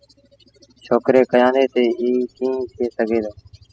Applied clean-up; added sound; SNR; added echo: classical method spectral subtraction.